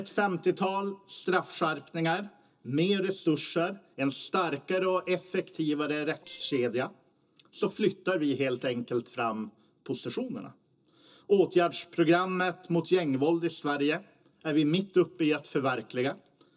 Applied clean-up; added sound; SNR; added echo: neural separator model SepFormer DNS4.